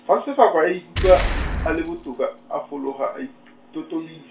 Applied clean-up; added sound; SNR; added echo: none; Boom; 6 dB; reverberation time 0.3 s.